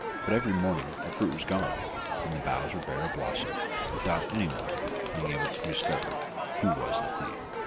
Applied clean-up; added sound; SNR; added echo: none; Crowd; 0 dB; none.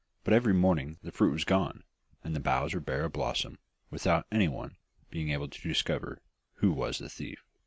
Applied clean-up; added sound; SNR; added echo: none; none; none; none.